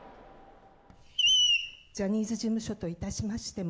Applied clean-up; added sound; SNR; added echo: none; Screech; -3 dB; none.